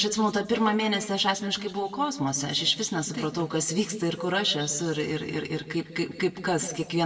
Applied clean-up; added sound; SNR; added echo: none; none; none; reverberation time 1.0 s.